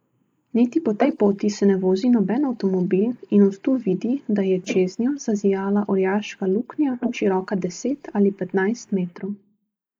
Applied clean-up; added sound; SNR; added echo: neural mask model Resemble Enhance denoiser.